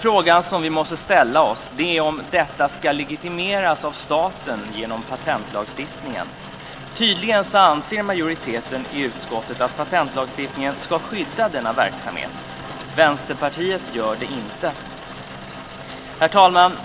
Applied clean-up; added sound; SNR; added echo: none; Rain; 14 dB; none.